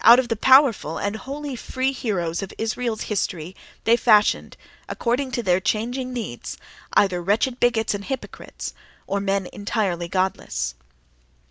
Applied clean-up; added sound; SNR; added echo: none; none; none; none.